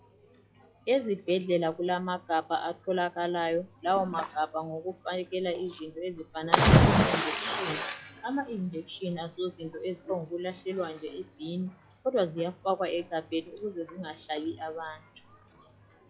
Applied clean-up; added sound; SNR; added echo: classical method log-MMSE.